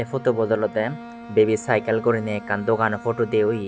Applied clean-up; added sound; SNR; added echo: none; Bowed string instrument; 17 dB; none.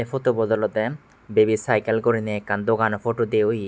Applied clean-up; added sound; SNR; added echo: none; none; none; none.